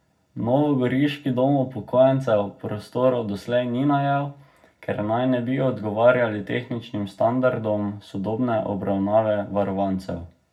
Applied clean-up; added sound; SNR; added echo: none; none; none; reverberation time 0.4 s.